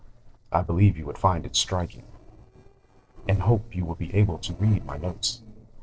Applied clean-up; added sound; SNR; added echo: neural separator model SepFormer DNS4.